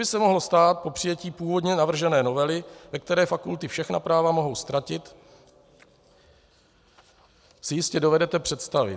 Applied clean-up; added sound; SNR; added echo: none; none; none; none.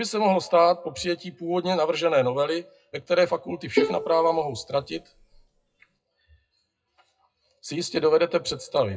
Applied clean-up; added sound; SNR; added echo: classical method WPE with log-MMSE.